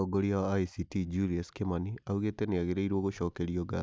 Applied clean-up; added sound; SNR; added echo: none; none; none; none.